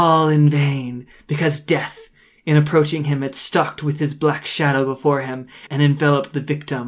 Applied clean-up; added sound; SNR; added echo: none; none; none; none.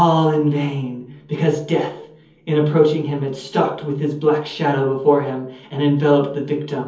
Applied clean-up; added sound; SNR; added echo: none; none; none; reverberation time 0.7 s.